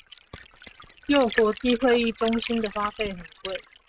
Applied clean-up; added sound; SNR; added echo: neural mask model RNNoise.